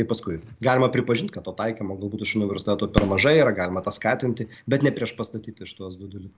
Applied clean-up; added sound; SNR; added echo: none; Fireworks; 13 dB; none.